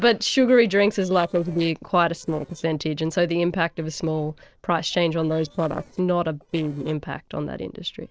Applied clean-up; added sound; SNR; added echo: neural separator model SepFormer DNS4.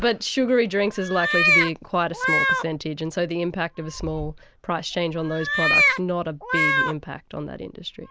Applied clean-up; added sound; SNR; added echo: none; Meow; 0 dB; none.